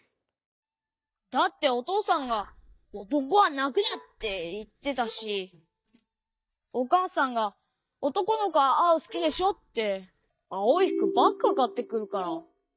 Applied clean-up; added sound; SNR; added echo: neural mask model DeepFilterNet 3.